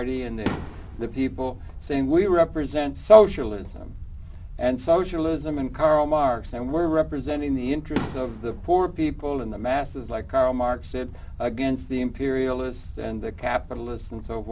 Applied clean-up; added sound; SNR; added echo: none; Fireworks; 18 dB; none.